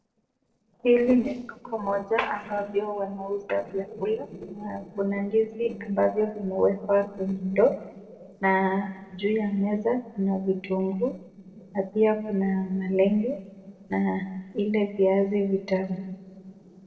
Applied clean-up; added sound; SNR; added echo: neural separator model SepFormer DNS4.